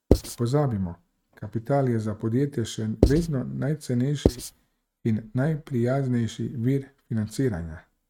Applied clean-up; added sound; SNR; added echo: neural mask model RNNoise.